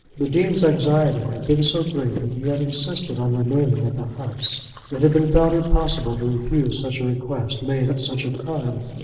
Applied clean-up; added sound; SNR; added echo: neural separator model SepFormer DNS4.